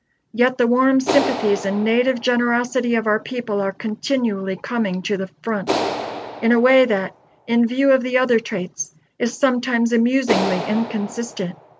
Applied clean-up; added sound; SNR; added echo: none; Clapping; 11 dB; none.